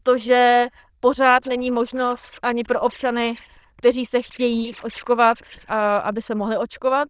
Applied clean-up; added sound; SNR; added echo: neural diffusion model UNIVERSE++.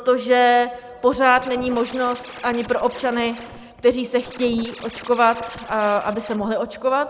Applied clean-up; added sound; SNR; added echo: none; Scratching (performance technique); 18 dB; none.